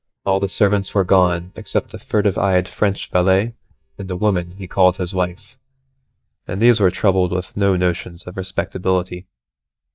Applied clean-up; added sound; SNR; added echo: neural mask model DeepFilterNet 3.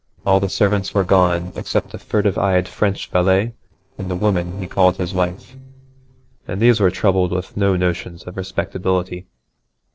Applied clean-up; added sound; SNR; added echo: neural separator model SepFormer DNS4.